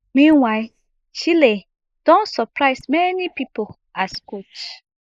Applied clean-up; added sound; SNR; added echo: neural mask model Resemble Enhance denoiser.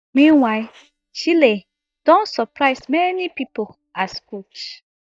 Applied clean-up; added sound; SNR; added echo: neural mask model DeepFilterNet 3.